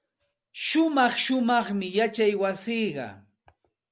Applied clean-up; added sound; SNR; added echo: none; none; none; none.